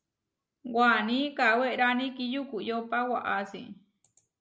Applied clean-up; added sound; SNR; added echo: none; none; none; none.